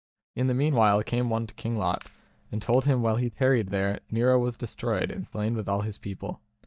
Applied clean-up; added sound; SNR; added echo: neural mask model DeepFilterNet 3.